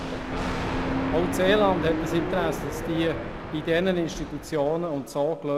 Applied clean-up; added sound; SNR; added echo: none; Squeak + Thunder; 3 dB; none.